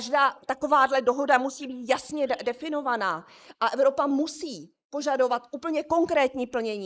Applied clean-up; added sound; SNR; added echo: neural mask model Resemble Enhance denoiser.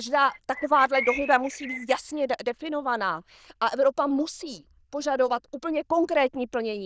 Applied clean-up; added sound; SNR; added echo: neural diffusion model UNIVERSE++.